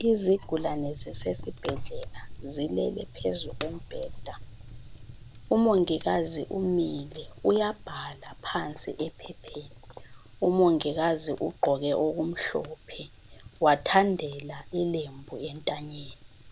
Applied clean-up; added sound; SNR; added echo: none; Fire; 14 dB; none.